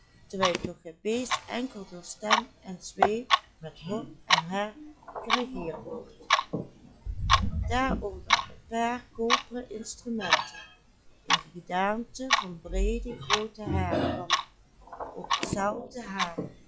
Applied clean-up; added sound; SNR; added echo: classical method log-MMSE.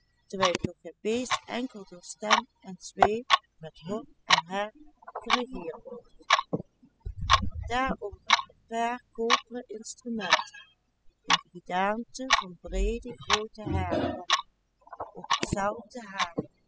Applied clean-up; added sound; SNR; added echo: classical method spectral subtraction.